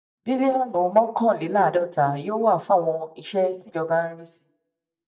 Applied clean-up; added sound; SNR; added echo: neural mask model DeepFilterNet 3.